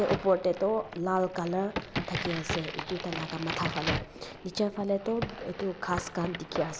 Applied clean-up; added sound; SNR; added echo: none; Crack; 6 dB; none.